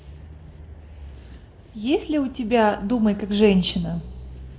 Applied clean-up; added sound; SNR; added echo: none; none; none; reverberation time 0.9 s.